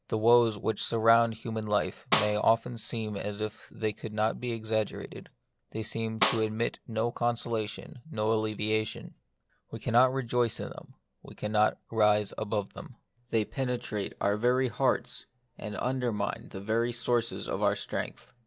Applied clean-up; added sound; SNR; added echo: none; Snare drum; 3 dB; none.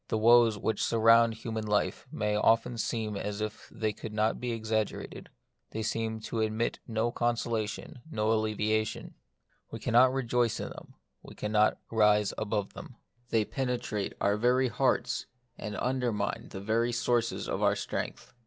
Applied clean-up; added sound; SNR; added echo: none; none; none; none.